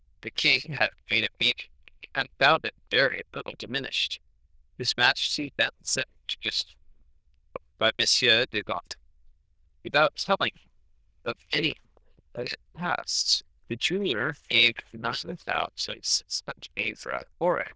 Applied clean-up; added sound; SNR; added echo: neural diffusion model UNIVERSE++.